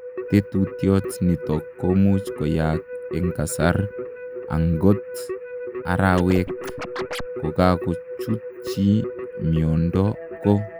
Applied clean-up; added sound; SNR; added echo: none; Keyboard (musical) + Scratching (performance technique); 9 dB; none.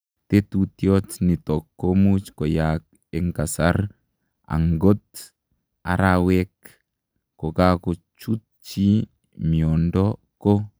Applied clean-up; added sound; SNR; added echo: none; none; none; none.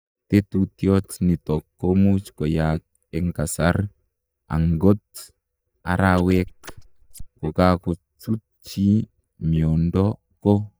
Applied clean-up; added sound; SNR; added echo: neural mask model DeepFilterNet 3.